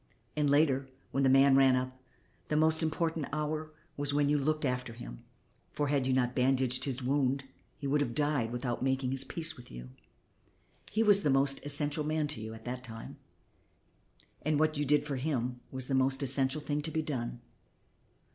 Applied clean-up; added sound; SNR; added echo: none; none; none; none.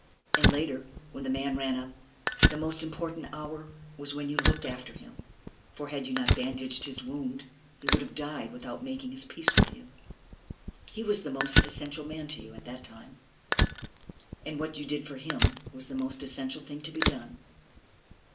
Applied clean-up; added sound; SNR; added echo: none; Fire; -4 dB; reverberation time 0.2 s.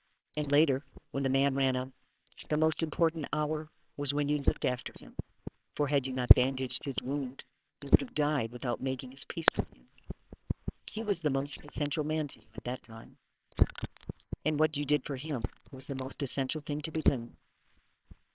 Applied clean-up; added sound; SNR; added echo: neural separator model SepFormer WHAMR!.